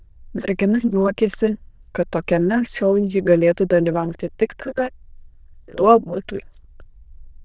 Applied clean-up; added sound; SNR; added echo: neural diffusion model UNIVERSE++.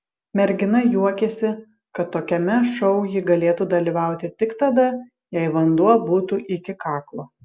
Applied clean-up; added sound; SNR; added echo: none; none; none; none.